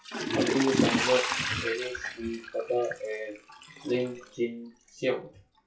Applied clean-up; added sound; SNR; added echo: classical method WPE with log-MMSE.